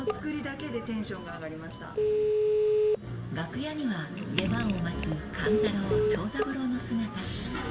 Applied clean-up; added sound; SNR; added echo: none; Telephone; -1 dB; reverberation time 1.5 s.